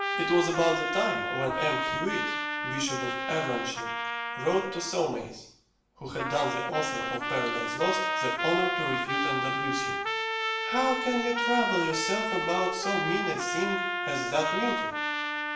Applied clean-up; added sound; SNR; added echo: none; Trumpet; 0 dB; reverberation time 0.6 s.